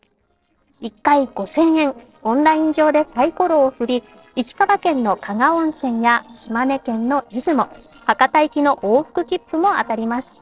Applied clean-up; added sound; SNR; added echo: neural separator model SepFormer DNS4.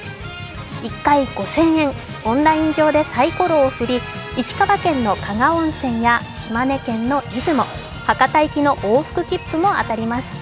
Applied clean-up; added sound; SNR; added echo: none; none; none; none.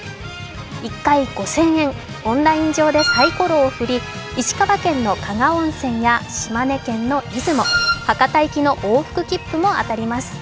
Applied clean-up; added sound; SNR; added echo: none; Wind instrument, woodwind instrument; 1 dB; none.